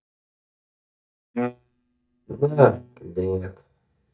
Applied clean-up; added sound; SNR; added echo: neural mask model DeepFilterNet 3.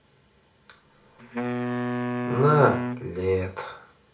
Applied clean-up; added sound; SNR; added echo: none; Wind instrument, woodwind instrument; 3 dB; reverberation time 0.3 s.